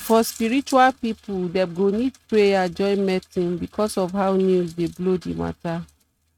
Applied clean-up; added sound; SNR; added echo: neural mask model RNNoise.